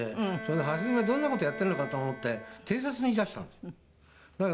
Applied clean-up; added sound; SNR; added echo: none; Bowed string instrument; 11 dB; none.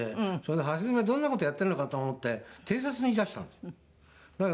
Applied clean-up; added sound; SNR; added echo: none; none; none; none.